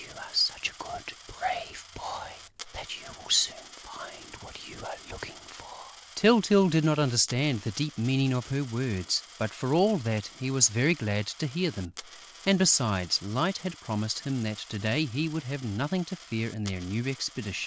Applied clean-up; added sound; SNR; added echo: none; Coin (dropping); 19 dB; none.